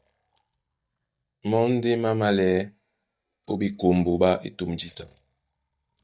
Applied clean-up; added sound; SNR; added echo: neural mask model DeepFilterNet 3.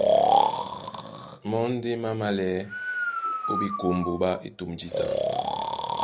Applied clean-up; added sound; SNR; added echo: none; Breathing; -3 dB; none.